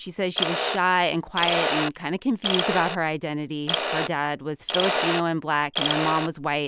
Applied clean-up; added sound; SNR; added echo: none; Mechanisms; 0 dB; none.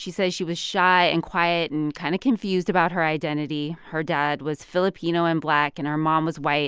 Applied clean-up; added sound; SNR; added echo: none; none; none; none.